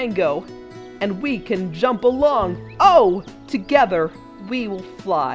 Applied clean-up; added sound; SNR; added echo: none; none; none; none.